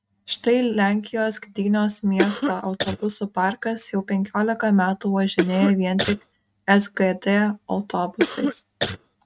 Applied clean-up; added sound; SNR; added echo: neural mask model RNNoise.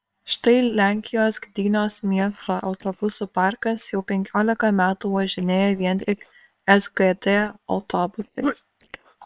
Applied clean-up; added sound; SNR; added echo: neural separator model SepFormer WHAM!.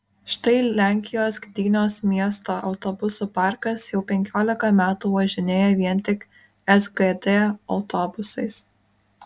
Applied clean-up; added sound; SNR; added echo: none; none; none; none.